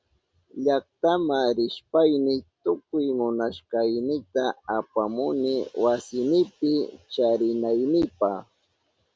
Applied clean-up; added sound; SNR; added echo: none; none; none; none.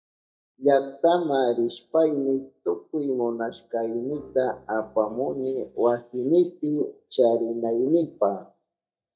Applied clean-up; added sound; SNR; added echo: neural mask model DeepFilterNet 3.